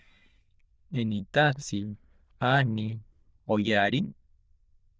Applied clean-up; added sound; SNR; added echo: neural diffusion model UNIVERSE++.